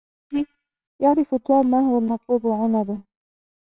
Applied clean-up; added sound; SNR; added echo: neural separator model SepFormer WHAMR!.